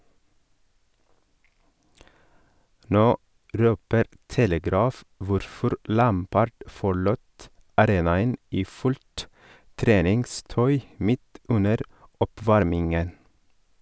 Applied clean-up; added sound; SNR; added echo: none; none; none; none.